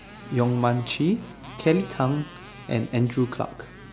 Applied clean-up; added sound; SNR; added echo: none; Motorcycle; 19 dB; none.